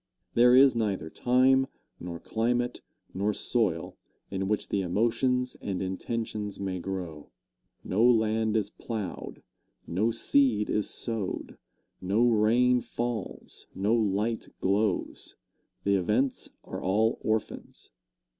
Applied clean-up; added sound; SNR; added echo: none; none; none; none.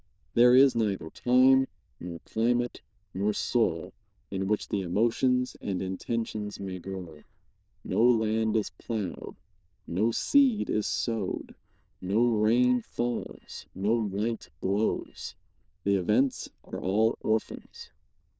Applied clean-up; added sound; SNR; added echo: neural diffusion model UNIVERSE++.